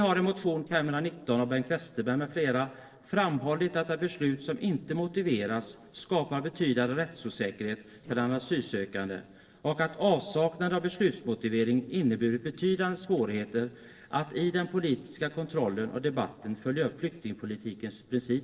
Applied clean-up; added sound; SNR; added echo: neural separator model SepFormer DNS4.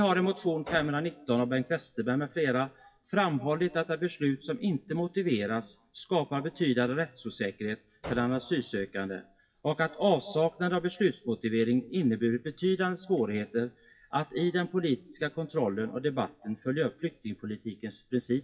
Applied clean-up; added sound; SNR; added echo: classical method WPE with log-MMSE.